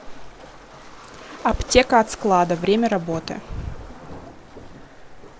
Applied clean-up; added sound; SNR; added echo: none; Waves, surf; 17 dB; none.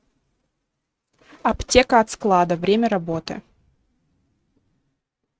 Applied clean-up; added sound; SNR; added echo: neural mask model RNNoise.